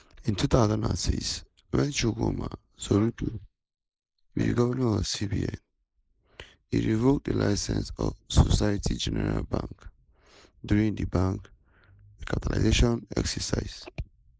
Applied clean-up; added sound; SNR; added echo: neural mask model Resemble Enhance denoiser.